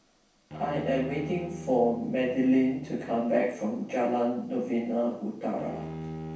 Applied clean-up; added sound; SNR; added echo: none; Bowed string instrument; 13 dB; reverberation time 0.7 s.